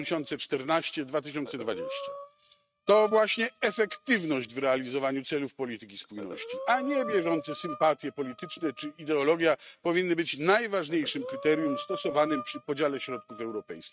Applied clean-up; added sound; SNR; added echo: neural mask model RNNoise.